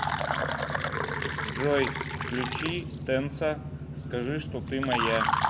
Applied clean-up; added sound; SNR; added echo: none; Fill (with liquid); 1 dB; none.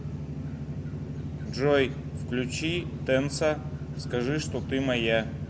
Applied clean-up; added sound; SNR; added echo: none; none; none; none.